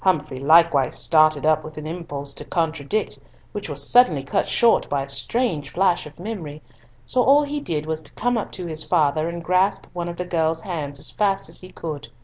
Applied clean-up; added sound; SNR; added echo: none; none; none; none.